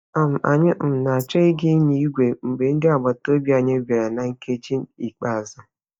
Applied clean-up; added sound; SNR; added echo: neural mask model DeepFilterNet 3.